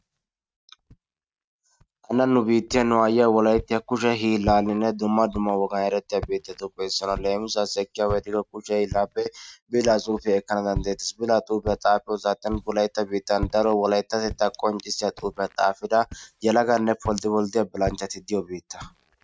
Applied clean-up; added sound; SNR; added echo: neural mask model RNNoise.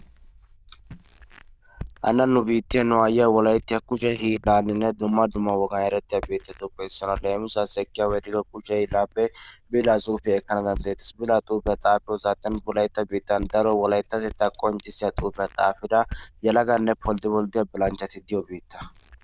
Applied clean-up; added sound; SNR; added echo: neural diffusion model UNIVERSE++.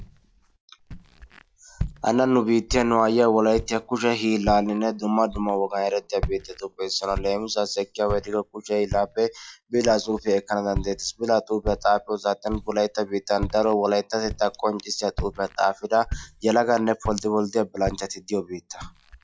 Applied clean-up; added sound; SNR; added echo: classical method log-MMSE.